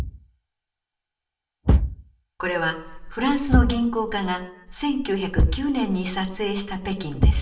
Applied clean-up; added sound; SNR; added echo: none; Thump, thud; -1 dB; reverberation time 0.6 s.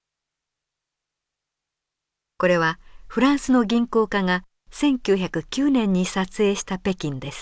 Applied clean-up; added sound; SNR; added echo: none; none; none; none.